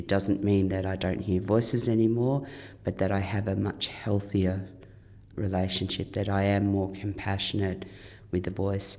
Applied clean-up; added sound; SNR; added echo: none; none; none; none.